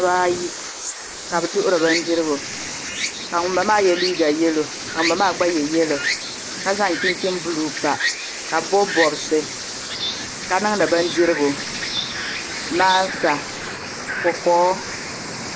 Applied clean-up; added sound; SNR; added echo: neural mask model Resemble Enhance denoiser.